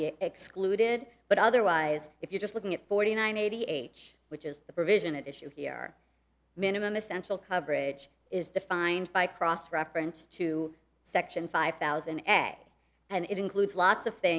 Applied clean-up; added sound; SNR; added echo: none; none; none; none.